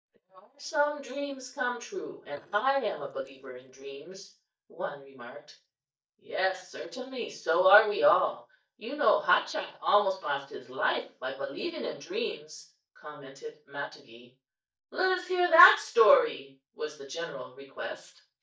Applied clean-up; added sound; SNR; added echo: neural mask model DeepFilterNet 3.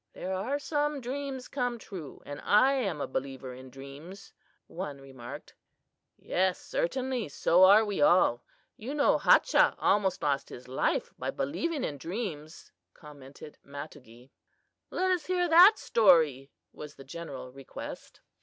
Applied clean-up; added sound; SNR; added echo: none; none; none; none.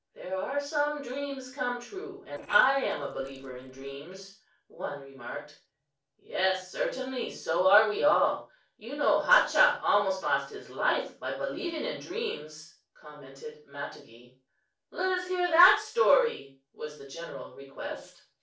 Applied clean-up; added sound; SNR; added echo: neural separator model SepFormer DNS4.